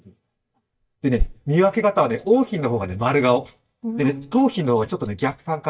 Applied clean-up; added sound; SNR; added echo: neural mask model DeepFilterNet 3.